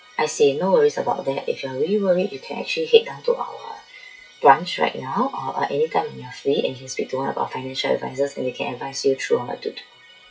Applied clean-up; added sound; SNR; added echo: classical method WPE with log-MMSE.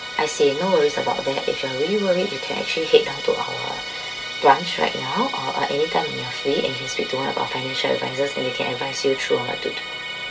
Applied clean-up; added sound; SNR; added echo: none; Musical instrument; 8 dB; reverberation time 0.1 s.